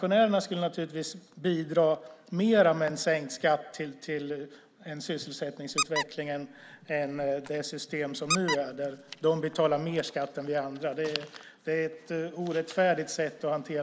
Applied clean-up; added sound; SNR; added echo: none; Squeak; 7 dB; none.